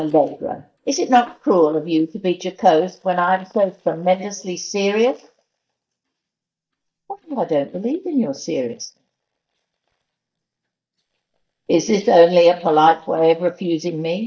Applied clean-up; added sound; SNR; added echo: neural mask model DeepFilterNet 3.